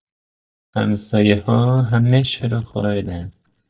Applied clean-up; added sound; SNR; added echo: neural mask model DeepFilterNet 3.